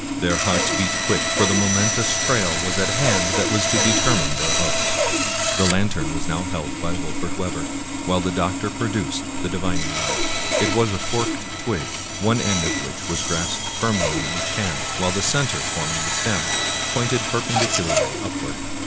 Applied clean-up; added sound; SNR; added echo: none; Sawing; -2 dB; none.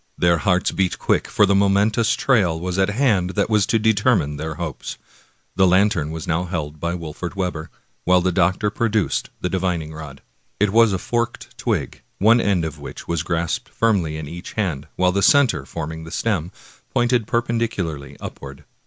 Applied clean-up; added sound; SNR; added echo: none; none; none; none.